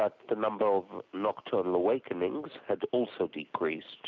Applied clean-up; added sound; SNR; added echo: none; none; none; none.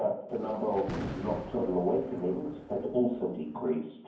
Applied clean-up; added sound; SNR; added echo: none; Thunder; 11 dB; reverberation time 0.9 s.